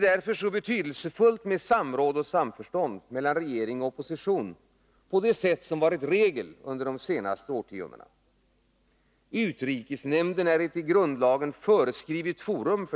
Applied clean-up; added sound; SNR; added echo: none; none; none; none.